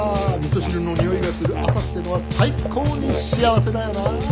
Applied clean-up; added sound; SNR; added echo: none; Musical instrument; -1 dB; none.